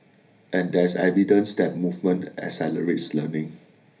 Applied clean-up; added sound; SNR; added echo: none; none; none; reverberation time 0.3 s.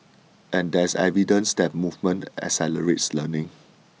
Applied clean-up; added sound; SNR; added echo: none; none; none; none.